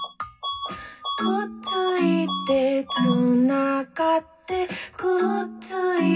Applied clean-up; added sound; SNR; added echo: none; Bus / Alarm; 12 dB; reverberation time 0.4 s.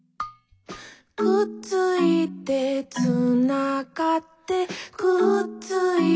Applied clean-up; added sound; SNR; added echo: none; none; none; none.